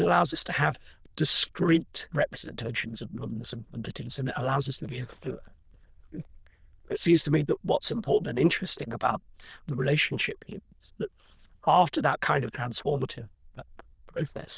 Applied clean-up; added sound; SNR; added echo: neural diffusion model UNIVERSE++.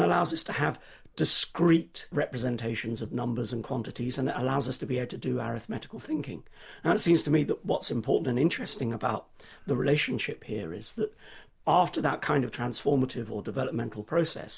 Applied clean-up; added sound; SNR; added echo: none; none; none; none.